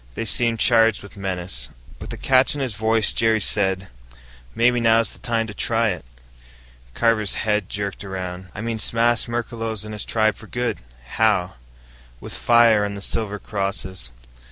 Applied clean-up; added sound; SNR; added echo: none; Bass drum; 14 dB; none.